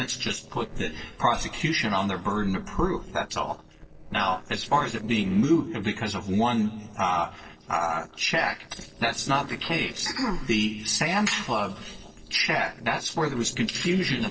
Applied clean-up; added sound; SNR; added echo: neural separator model SepFormer DNS4.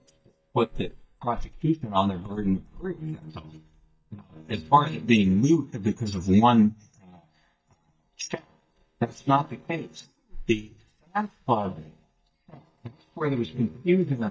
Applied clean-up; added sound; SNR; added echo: neural mask model DeepFilterNet 3.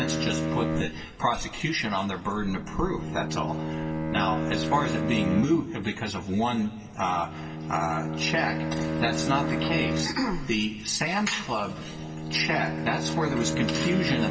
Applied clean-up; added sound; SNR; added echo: none; Bowed string instrument; 3 dB; reverberation time 1.8 s.